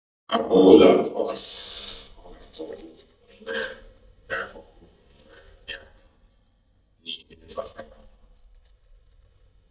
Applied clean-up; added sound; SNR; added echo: neural mask model DeepFilterNet 3.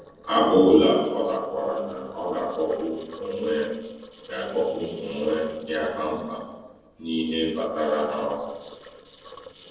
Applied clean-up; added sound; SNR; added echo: neural separator model SepFormer DNS4.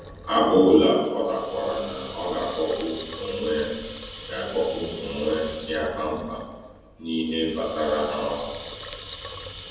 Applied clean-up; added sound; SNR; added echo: none; Water tap, faucet / Liquid; 15 dB; reverberation time 1.1 s.